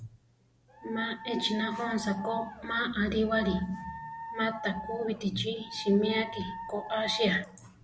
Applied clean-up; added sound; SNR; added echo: none; Dog; 11 dB; none.